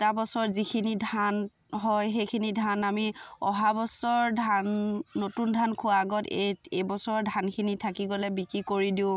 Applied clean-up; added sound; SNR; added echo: none; none; none; none.